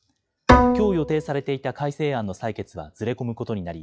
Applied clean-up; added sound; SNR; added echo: classical method log-MMSE.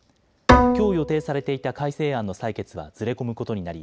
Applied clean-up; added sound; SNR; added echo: none; Bowed string instrument; -4 dB; none.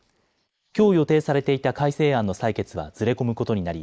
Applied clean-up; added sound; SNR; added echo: neural mask model Resemble Enhance denoiser.